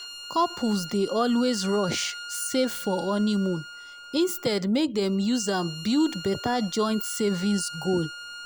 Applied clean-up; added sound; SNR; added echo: none; Bowed string instrument; 14 dB; none.